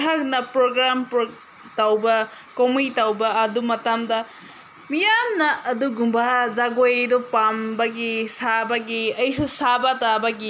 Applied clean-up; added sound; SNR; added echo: none; none; none; none.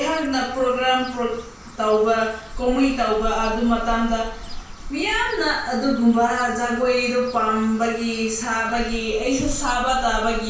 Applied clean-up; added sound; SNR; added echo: none; Cricket / Bird; 12 dB; reverberation time 0.5 s.